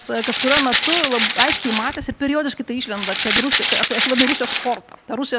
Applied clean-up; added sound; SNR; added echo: none; Rattle (instrument); -1 dB; none.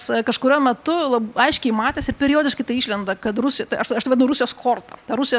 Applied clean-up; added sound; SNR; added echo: none; none; none; none.